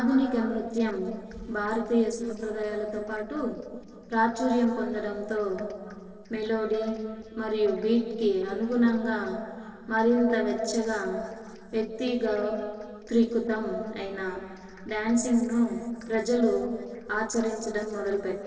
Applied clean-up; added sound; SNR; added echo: neural separator model SepFormer DNS4.